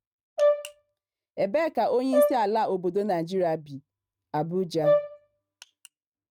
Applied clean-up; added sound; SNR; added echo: neural mask model RNNoise.